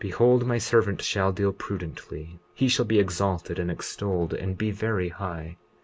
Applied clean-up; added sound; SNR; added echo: none; none; none; none.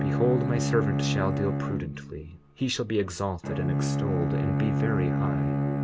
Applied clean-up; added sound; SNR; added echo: none; Bowed string instrument; -3 dB; none.